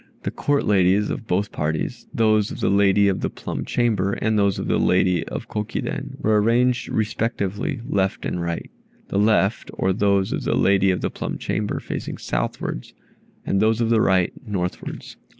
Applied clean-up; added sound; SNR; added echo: none; none; none; none.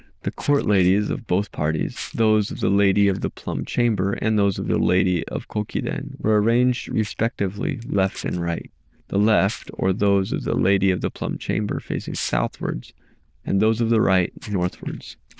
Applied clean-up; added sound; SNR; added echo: neural diffusion model UNIVERSE++.